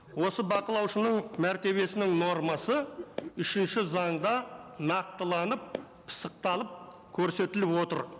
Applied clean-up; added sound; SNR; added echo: none; Walk, footsteps; 19 dB; none.